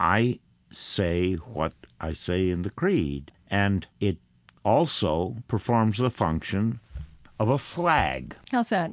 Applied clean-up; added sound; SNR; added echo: none; none; none; none.